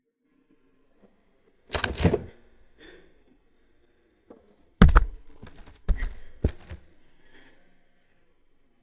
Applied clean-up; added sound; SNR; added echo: neural mask model DeepFilterNet 3.